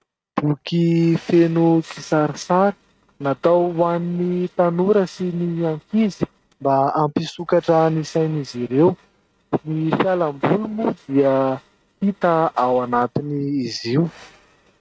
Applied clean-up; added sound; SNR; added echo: neural mask model RNNoise.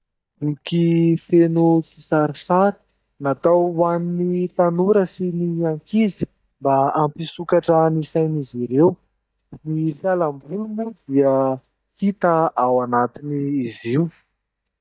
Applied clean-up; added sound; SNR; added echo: neural mask model DeepFilterNet 3.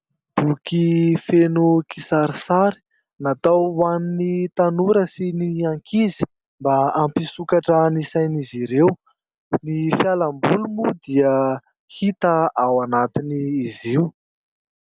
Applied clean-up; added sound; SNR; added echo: none; none; none; none.